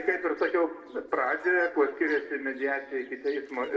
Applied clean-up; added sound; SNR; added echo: neural separator model SepFormer DNS4.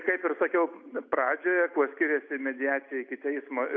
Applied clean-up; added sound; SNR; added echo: none; none; none; none.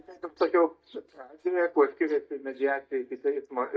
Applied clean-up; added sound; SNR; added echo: neural mask model DeepFilterNet 3.